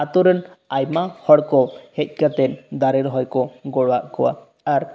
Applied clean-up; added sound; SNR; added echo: none; none; none; none.